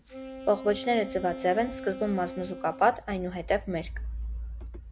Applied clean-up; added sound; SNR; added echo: none; Wind instrument, woodwind instrument; 13 dB; none.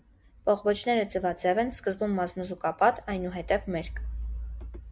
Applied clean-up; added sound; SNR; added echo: none; none; none; none.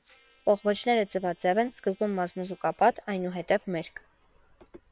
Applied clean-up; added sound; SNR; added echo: neural separator model SepFormer WHAM!.